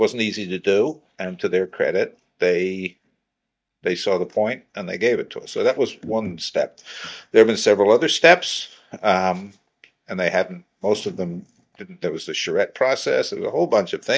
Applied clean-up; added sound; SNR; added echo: neural mask model DeepFilterNet 3.